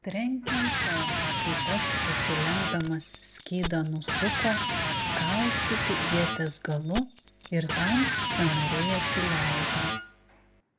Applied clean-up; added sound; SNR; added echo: none; Keys jangling + Electric guitar; -1 dB; none.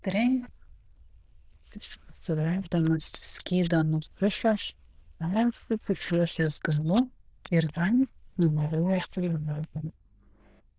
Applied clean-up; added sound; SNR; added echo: neural diffusion model UNIVERSE++.